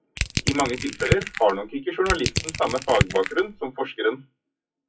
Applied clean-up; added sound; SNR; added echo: classical method WPE with log-MMSE.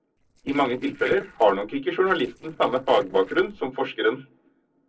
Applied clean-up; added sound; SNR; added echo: neural separator model SepFormer DNS4.